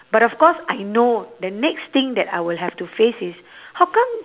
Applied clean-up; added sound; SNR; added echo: none; none; none; none.